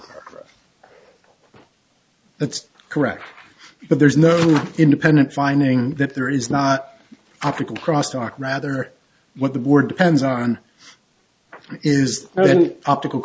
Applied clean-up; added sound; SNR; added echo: none; none; none; none.